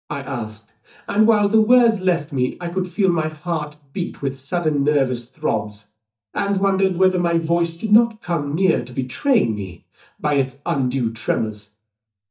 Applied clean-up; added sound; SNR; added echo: neural mask model DeepFilterNet 3.